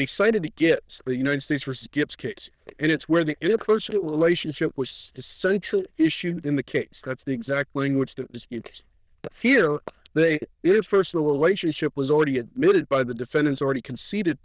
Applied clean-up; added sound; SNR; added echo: neural diffusion model UNIVERSE++.